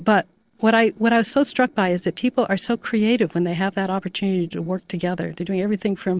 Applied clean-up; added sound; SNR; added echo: neural separator model SepFormer DNS4.